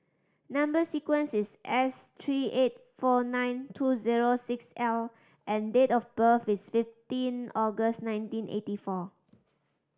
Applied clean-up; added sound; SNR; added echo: none; none; none; none.